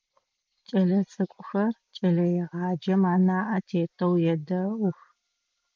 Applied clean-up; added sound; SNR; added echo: none; none; none; none.